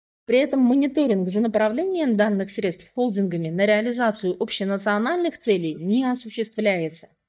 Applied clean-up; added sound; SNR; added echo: neural mask model DeepFilterNet 3.